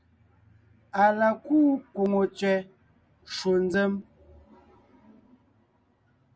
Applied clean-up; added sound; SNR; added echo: none; none; none; none.